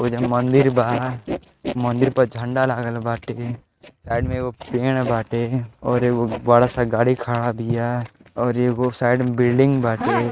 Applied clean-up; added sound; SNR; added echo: neural mask model RNNoise.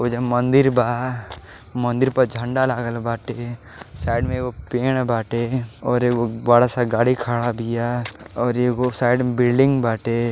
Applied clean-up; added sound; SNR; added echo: none; none; none; none.